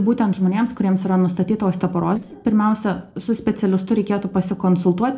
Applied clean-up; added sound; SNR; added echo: neural separator model SepFormer DNS4.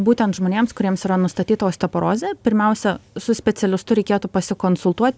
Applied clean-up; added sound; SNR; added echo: none; none; none; none.